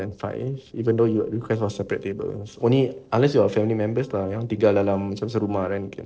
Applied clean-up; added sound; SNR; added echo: neural separator model SepFormer DNS4.